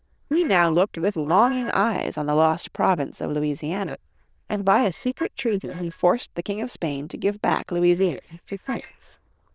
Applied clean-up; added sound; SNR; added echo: neural diffusion model UNIVERSE++.